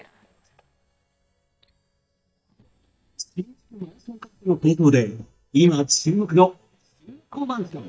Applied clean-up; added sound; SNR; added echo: neural mask model DeepFilterNet 3.